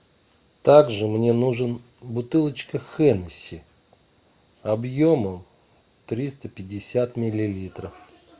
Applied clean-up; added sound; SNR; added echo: none; none; none; none.